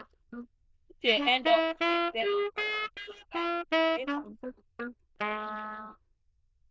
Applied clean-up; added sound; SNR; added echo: neural diffusion model UNIVERSE++.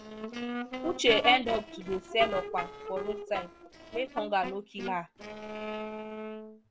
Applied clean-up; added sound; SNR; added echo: neural separator model SepFormer DNS4.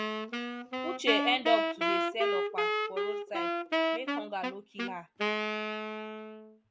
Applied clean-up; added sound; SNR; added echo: none; Wind instrument, woodwind instrument; -4 dB; none.